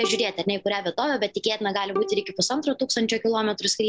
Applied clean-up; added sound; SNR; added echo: none; Bowed string instrument; 13 dB; none.